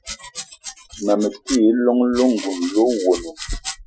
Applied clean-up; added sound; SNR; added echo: classical method Wiener filter.